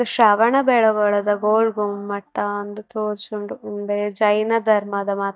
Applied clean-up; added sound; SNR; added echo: neural mask model DeepFilterNet 3.